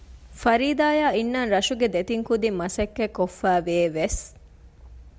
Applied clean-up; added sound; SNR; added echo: none; none; none; none.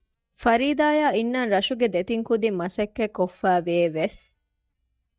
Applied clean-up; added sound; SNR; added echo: neural mask model DeepFilterNet 3.